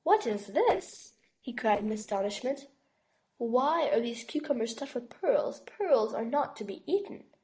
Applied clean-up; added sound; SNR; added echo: neural separator model SepFormer DNS4.